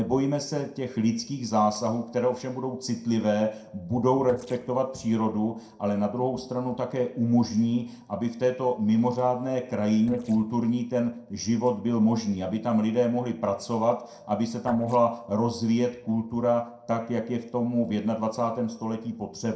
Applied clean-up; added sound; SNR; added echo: neural separator model SepFormer DNS4.